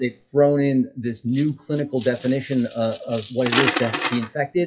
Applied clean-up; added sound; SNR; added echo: classical method WPE with log-MMSE.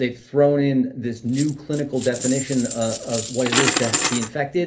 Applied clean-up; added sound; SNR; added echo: none; Coin (dropping); 5 dB; reverberation time 0.3 s.